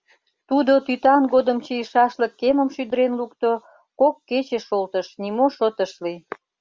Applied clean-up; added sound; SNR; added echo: none; none; none; none.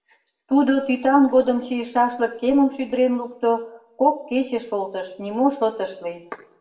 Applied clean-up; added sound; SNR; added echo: none; none; none; reverberation time 0.5 s.